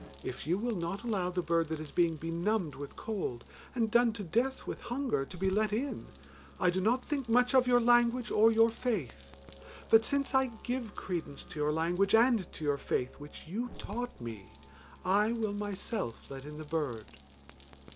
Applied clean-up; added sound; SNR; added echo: none; Musical instrument + Rain; 17 dB; none.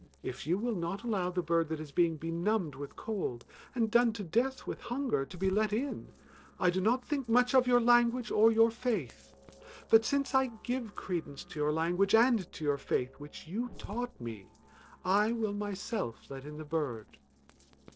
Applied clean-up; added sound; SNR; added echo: neural separator model SepFormer DNS4.